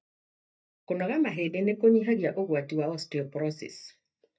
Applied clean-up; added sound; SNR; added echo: neural mask model DeepFilterNet 3.